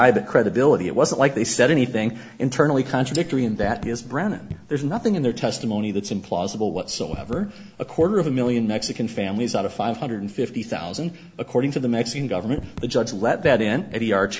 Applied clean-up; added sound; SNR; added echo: none; Raindrop / Drip; 16 dB; none.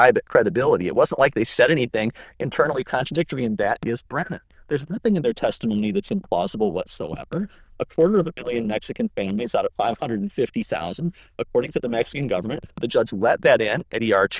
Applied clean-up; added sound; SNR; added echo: neural diffusion model UNIVERSE++.